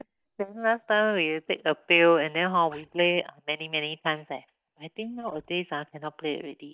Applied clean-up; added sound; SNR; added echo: neural mask model DeepFilterNet 3.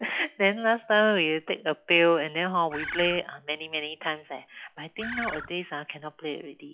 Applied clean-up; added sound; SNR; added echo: classical method log-MMSE.